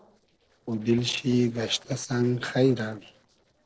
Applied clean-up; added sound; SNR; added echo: neural separator model SepFormer DNS4.